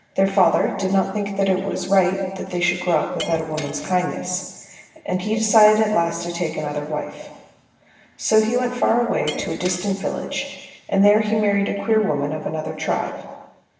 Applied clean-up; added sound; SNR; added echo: none; Shatter; 17 dB; reverberation time 1.3 s.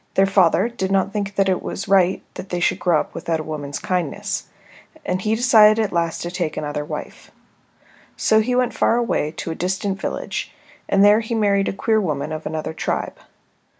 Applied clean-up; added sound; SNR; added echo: none; none; none; none.